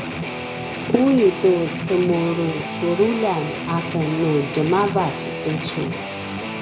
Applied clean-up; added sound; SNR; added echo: none; Guitar; 6 dB; reverberation time 0.8 s.